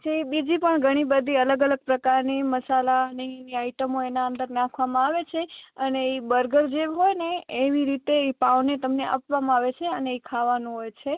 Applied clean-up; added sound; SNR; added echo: none; none; none; none.